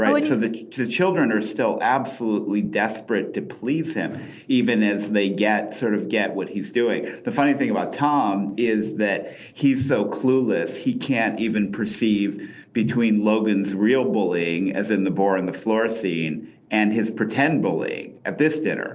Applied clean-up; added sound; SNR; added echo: none; none; none; none.